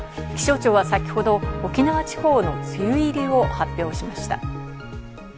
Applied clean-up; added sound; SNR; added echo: none; none; none; none.